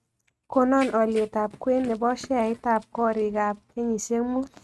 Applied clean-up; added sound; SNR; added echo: neural mask model RNNoise.